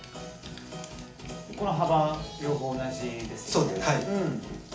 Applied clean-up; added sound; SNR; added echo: none; none; none; reverberation time 0.4 s.